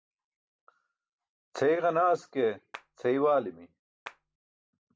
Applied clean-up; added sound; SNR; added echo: none; Clapping; 16 dB; none.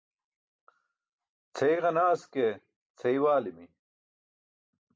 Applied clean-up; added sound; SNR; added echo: none; none; none; none.